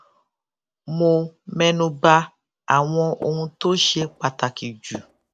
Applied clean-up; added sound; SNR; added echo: none; Tap; 16 dB; none.